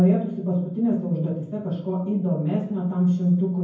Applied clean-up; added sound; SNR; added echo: none; none; none; reverberation time 0.9 s.